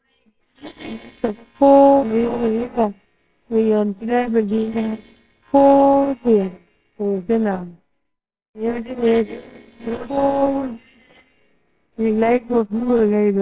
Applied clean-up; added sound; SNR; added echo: neural separator model SepFormer WHAMR!.